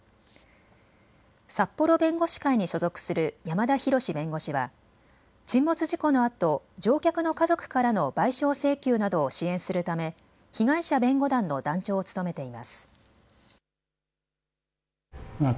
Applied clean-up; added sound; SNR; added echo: none; none; none; none.